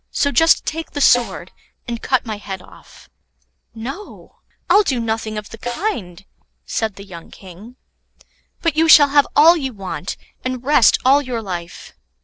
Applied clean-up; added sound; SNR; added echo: neural separator model SepFormer DNS4.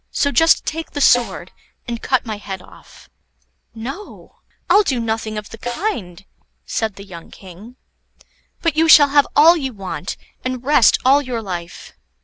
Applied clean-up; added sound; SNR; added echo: none; Snare drum; 12 dB; none.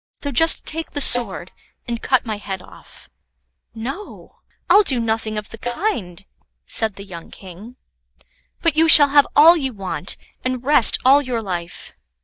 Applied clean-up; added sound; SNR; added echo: neural mask model DeepFilterNet 3.